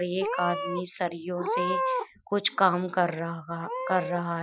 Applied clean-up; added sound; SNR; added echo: classical method Wiener filter.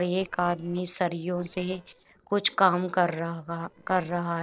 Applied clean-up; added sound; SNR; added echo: neural separator model SepFormer DNS4.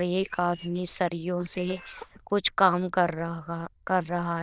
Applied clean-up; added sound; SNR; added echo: neural diffusion model UNIVERSE++.